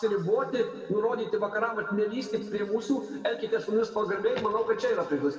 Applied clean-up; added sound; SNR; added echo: none; none; none; reverberation time 2.1 s.